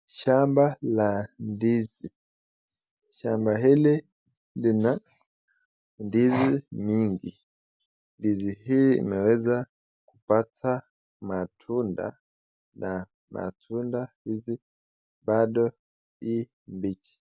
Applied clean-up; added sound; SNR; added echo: none; none; none; none.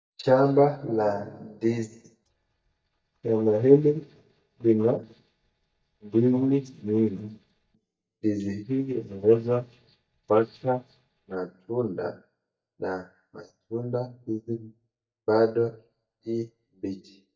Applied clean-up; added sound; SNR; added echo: neural mask model DeepFilterNet 3.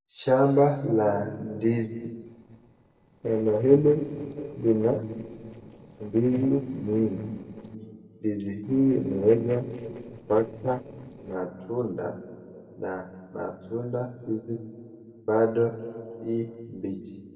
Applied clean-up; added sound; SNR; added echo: neural separator model SepFormer DNS4.